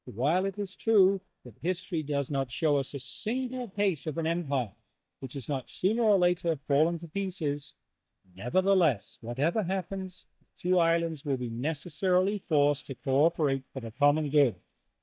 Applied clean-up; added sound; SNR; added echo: neural mask model DeepFilterNet 3.